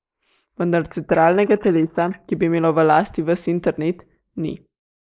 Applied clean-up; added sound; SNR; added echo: neural mask model Resemble Enhance denoiser.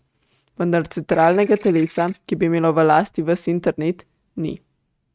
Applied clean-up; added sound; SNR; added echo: neural mask model RNNoise.